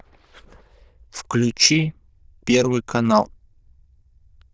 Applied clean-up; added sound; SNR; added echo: neural diffusion model UNIVERSE++.